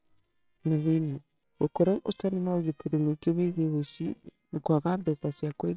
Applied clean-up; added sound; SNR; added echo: neural separator model SepFormer WHAMR!.